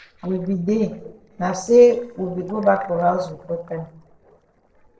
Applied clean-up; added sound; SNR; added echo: neural separator model SepFormer DNS4.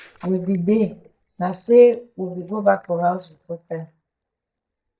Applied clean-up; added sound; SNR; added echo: neural mask model DeepFilterNet 3.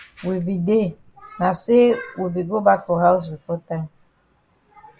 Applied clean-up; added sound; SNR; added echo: none; none; none; none.